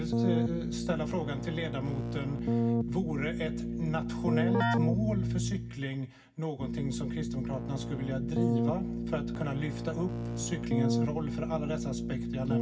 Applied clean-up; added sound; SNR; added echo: none; Keyboard (musical); -3 dB; reverberation time 0.4 s.